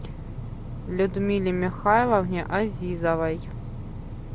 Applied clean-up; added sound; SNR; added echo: none; none; none; none.